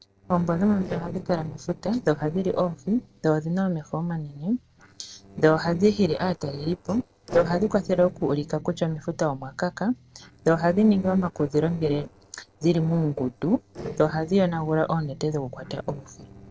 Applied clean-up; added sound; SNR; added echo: neural separator model SepFormer DNS4.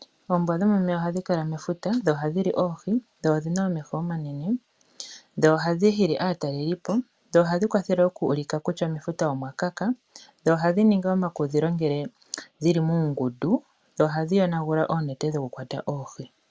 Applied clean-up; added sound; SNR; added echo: none; none; none; none.